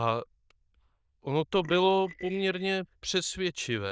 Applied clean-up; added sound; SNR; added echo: neural diffusion model UNIVERSE++.